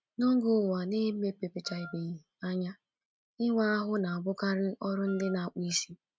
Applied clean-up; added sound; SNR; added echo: neural mask model RNNoise.